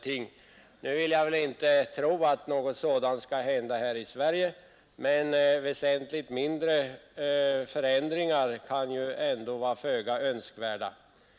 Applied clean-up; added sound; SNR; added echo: none; none; none; none.